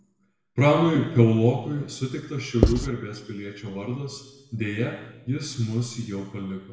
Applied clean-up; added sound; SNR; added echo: none; Writing; -4 dB; reverberation time 1.0 s.